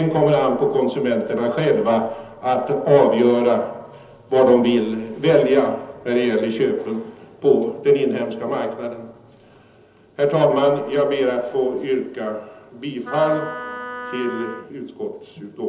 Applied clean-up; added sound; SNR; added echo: none; Wind instrument, woodwind instrument; 13 dB; reverberation time 1.2 s.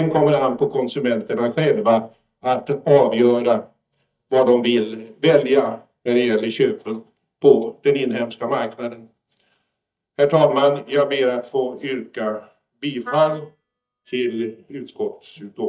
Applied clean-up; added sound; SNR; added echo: neural mask model DeepFilterNet 3.